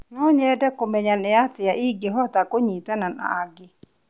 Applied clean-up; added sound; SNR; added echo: none; none; none; none.